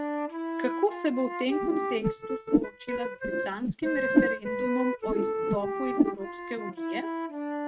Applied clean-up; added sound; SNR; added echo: neural mask model RNNoise.